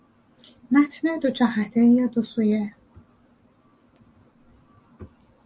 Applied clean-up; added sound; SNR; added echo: none; none; none; none.